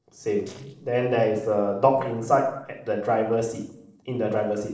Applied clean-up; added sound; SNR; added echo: neural separator model SepFormer DNS4.